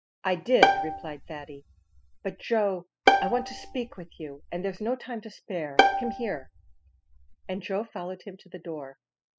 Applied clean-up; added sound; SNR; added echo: classical method spectral subtraction.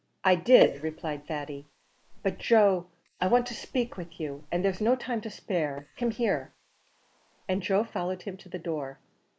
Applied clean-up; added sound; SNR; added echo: neural mask model Resemble Enhance denoiser.